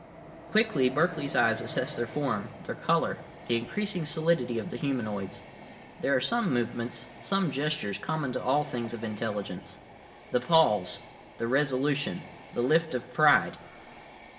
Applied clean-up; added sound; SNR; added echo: none; Train; 17 dB; reverberation time 1.8 s.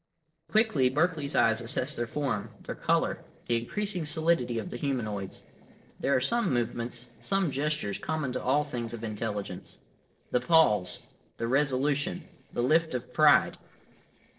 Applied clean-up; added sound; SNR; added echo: neural separator model SepFormer DNS4.